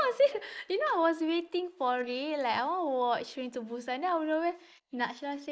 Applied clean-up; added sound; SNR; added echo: neural mask model Resemble Enhance denoiser.